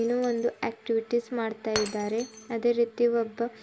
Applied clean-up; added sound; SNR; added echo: none; Shatter; 15 dB; none.